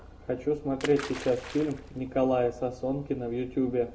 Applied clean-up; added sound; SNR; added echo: none; Splash, splatter; 15 dB; reverberation time 0.3 s.